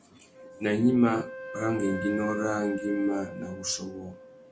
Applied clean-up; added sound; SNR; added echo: none; Wind instrument, woodwind instrument; 11 dB; none.